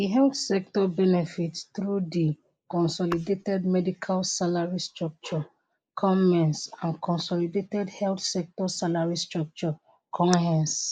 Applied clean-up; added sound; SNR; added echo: neural mask model Resemble Enhance denoiser.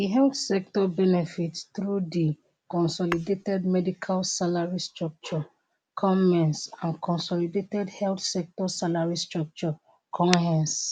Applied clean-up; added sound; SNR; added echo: none; Tap / Hammer; 17 dB; none.